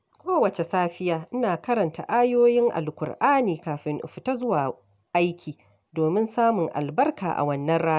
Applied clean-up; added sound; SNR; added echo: none; none; none; none.